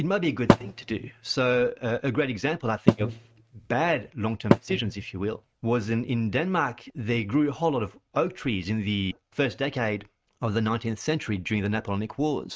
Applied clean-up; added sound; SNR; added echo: neural mask model RNNoise.